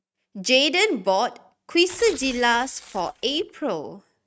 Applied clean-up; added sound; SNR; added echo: neural mask model RNNoise.